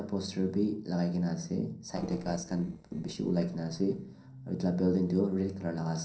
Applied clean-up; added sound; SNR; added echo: neural separator model SepFormer DNS4.